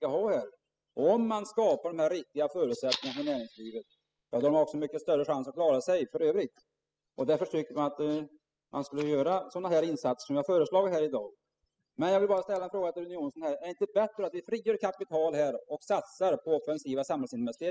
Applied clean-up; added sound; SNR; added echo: classical method spectral subtraction.